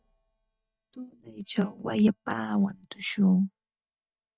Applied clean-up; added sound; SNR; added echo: neural mask model DeepFilterNet 3.